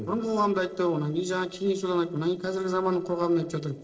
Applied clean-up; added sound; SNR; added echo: neural separator model SepFormer DNS4.